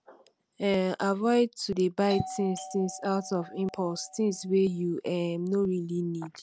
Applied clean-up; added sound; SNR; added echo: none; Doorbell; 15 dB; none.